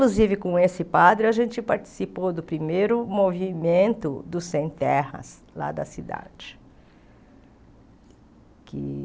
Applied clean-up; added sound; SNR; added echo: none; none; none; none.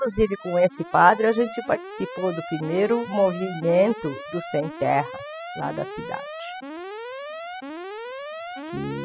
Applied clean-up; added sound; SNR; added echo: classical method spectral subtraction.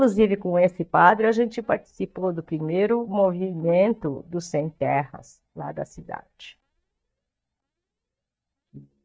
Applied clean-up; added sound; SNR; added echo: neural mask model DeepFilterNet 3.